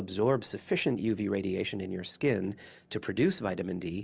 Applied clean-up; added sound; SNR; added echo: none; none; none; none.